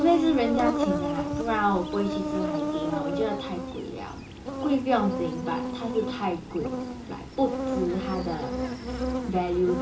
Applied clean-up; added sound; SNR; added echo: none; Insect; 3 dB; reverberation time 0.2 s.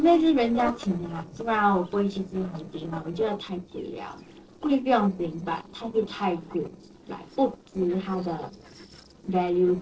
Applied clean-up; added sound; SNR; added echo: neural separator model SepFormer DNS4.